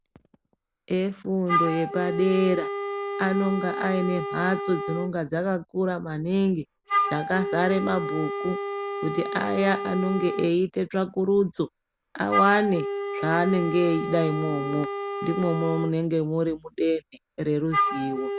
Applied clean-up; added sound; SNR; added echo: none; Wind instrument, woodwind instrument; 5 dB; none.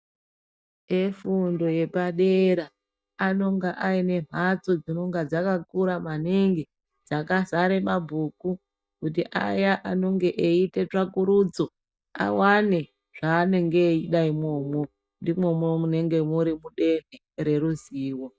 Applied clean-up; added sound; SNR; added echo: neural mask model DeepFilterNet 3.